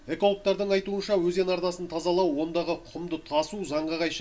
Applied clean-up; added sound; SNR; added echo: none; none; none; reverberation time 0.2 s.